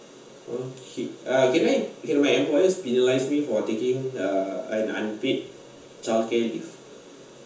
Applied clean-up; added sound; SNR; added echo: none; none; none; reverberation time 0.9 s.